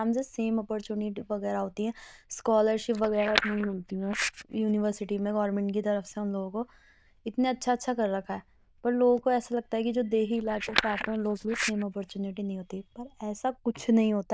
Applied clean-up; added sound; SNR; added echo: neural diffusion model UNIVERSE++.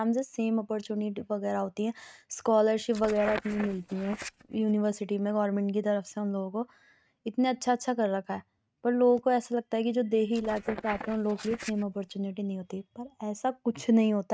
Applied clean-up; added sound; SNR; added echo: neural mask model RNNoise.